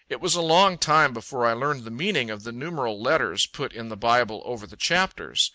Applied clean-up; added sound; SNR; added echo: none; none; none; none.